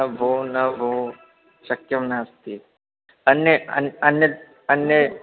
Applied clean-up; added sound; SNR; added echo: none; none; none; none.